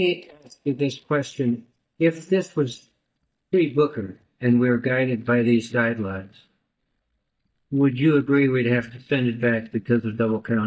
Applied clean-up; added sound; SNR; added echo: neural mask model DeepFilterNet 3.